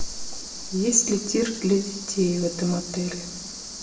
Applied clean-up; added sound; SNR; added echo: none; Cricket; 11 dB; reverberation time 0.7 s.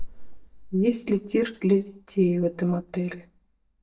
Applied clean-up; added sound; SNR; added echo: neural mask model DeepFilterNet 3.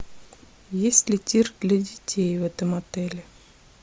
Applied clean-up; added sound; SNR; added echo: none; none; none; none.